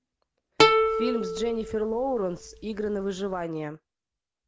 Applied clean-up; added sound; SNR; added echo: none; Plucked string instrument; -4 dB; none.